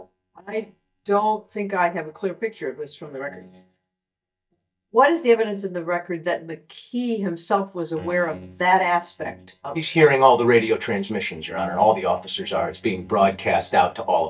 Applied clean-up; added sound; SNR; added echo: neural mask model DeepFilterNet 3.